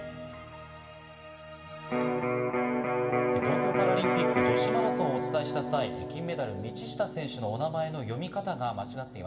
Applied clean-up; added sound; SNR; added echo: none; Electric guitar; -3 dB; reverberation time 1.1 s.